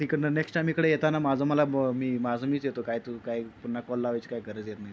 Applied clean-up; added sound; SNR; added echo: none; none; none; none.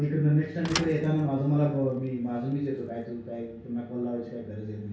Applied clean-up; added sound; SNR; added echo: none; Thump, thud; 13 dB; reverberation time 0.6 s.